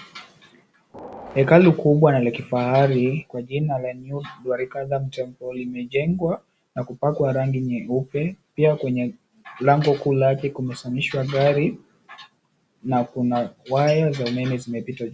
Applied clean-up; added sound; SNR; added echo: none; Train; 16 dB; none.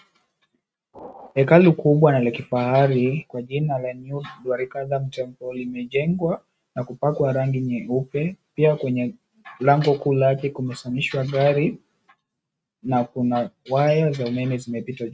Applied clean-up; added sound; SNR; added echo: neural mask model RNNoise.